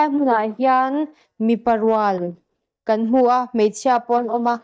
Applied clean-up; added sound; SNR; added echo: neural mask model DeepFilterNet 3.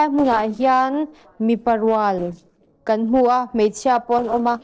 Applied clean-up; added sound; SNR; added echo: neural separator model SepFormer DNS4.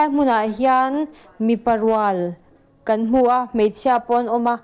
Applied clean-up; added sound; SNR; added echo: none; none; none; none.